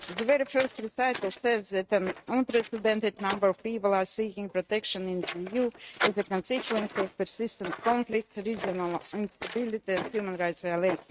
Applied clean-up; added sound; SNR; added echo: neural mask model RNNoise.